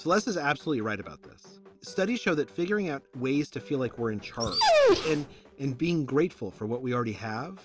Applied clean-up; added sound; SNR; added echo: none; Dog; -4 dB; none.